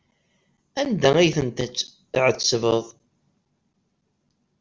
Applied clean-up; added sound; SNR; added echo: none; none; none; none.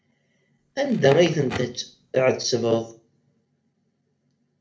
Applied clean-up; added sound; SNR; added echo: none; Crackle; 15 dB; reverberation time 0.3 s.